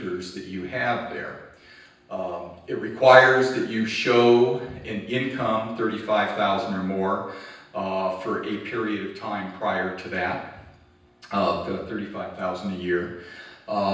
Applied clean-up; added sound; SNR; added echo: none; none; none; reverberation time 0.9 s.